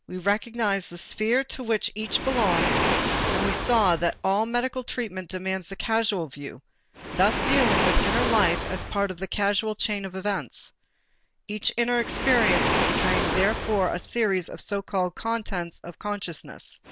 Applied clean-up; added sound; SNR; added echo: none; Waves, surf; 3 dB; none.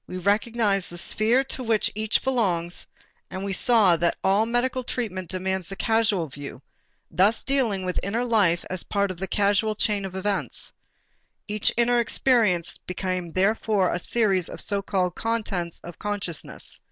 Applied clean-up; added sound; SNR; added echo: none; none; none; none.